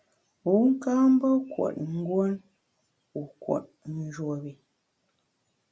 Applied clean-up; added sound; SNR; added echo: none; none; none; none.